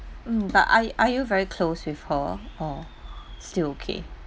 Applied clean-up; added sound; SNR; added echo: none; none; none; none.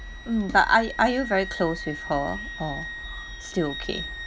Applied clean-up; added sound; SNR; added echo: none; Wind instrument, woodwind instrument; 12 dB; none.